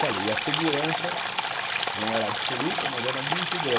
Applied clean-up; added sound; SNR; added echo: none; Stream; -4 dB; none.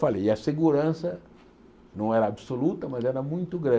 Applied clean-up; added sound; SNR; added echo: none; none; none; none.